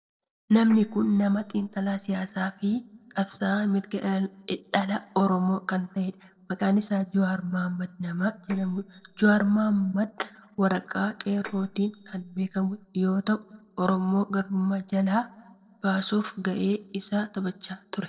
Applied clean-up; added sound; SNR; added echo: neural separator model SepFormer DNS4.